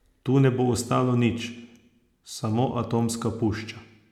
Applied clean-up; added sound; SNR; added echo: none; none; none; none.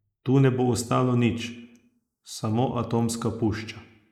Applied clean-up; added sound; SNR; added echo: neural mask model Resemble Enhance denoiser.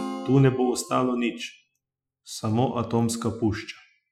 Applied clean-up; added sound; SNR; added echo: classical method Wiener filter.